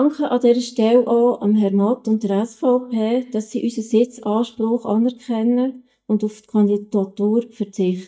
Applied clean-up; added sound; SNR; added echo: neural mask model DeepFilterNet 3.